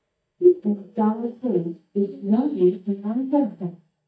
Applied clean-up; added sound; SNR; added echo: neural mask model DeepFilterNet 3.